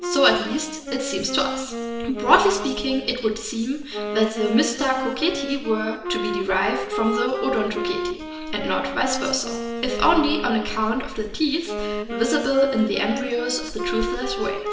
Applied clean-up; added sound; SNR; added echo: none; Wind instrument, woodwind instrument; 6 dB; reverberation time 1.0 s.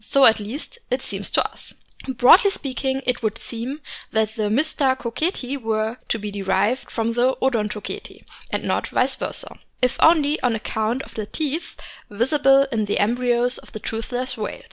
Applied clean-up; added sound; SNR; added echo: none; none; none; none.